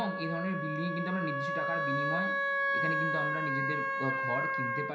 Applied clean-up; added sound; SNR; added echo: none; Wind instrument, woodwind instrument; -4 dB; reverberation time 0.5 s.